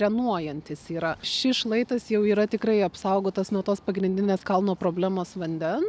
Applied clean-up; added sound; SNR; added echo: none; none; none; none.